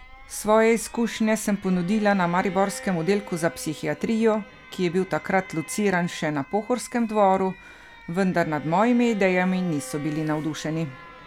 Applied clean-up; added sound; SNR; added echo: none; Bowed string instrument + Alarm; 19 dB; none.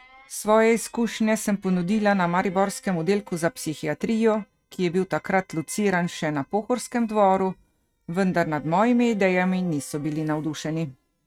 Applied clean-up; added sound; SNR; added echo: neural mask model RNNoise.